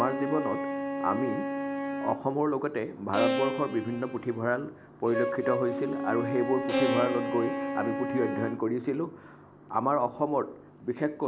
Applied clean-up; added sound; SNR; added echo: none; Bowed string instrument + Wind instrument, woodwind instrument; 3 dB; none.